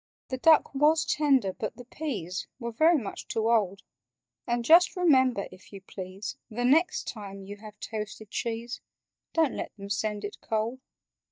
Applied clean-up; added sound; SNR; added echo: neural mask model DeepFilterNet 3.